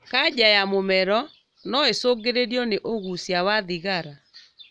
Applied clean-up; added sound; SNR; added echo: none; none; none; none.